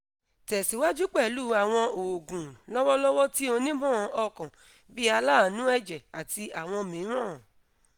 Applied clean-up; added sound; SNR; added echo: none; none; none; none.